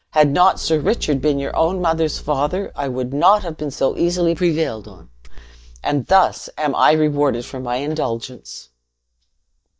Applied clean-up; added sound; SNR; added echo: neural mask model DeepFilterNet 3.